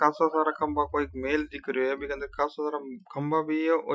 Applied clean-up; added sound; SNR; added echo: classical method Wiener filter.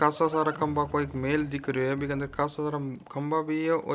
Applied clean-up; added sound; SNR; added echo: none; Livestock, farm animals, working animals; 19 dB; none.